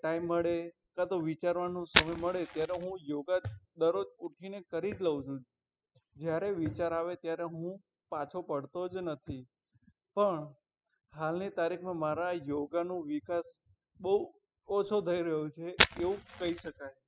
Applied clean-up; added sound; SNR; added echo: classical method spectral subtraction.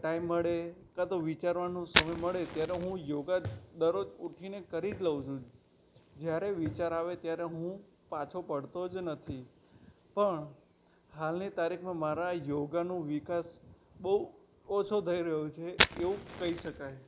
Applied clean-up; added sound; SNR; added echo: none; Fire; 7 dB; none.